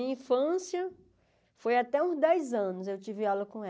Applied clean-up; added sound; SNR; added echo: none; none; none; none.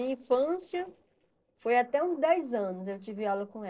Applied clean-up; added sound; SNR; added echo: neural separator model SepFormer DNS4.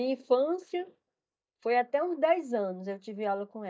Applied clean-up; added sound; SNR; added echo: neural mask model DeepFilterNet 3.